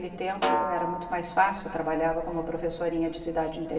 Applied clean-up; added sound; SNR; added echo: none; Snare drum; 4 dB; reverberation time 2.2 s.